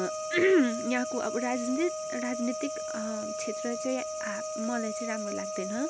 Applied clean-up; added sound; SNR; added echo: none; Wind instrument, woodwind instrument; 5 dB; none.